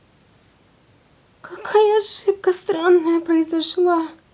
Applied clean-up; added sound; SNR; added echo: none; none; none; none.